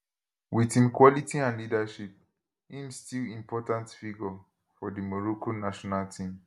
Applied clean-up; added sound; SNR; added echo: none; none; none; none.